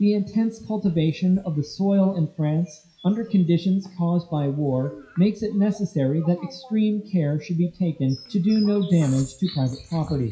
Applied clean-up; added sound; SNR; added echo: classical method WPE with log-MMSE.